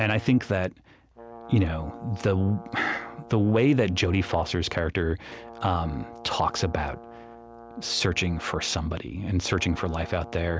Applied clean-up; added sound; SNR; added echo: none; Brass instrument; 18 dB; none.